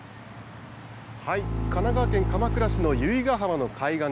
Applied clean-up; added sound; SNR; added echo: none; Bowed string instrument; 0 dB; none.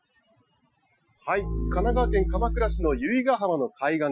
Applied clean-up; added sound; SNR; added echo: classical method Wiener filter.